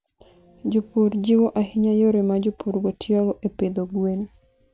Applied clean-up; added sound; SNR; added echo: none; none; none; none.